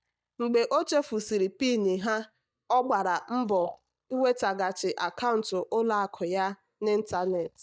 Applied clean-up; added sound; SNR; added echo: neural mask model DeepFilterNet 3.